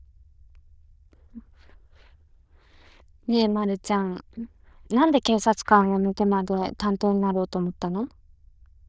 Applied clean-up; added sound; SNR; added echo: neural diffusion model UNIVERSE++.